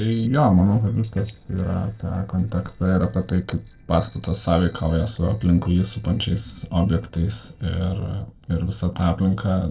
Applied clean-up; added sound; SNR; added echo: neural separator model SepFormer DNS4.